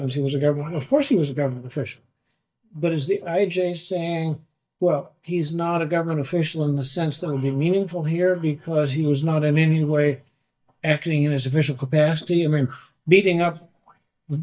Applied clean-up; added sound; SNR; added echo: neural mask model DeepFilterNet 3.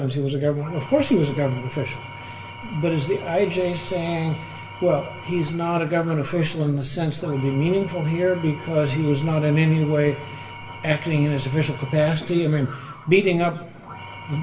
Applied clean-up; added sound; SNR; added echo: none; Engine / Tools; 16 dB; reverberation time 0.8 s.